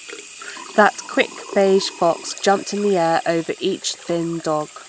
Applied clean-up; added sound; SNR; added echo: none; Sink (filling or washing) / Water tap, faucet; 17 dB; none.